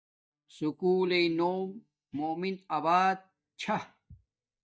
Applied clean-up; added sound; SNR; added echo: neural mask model DeepFilterNet 3.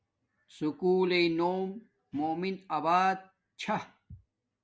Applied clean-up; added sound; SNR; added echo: none; none; none; none.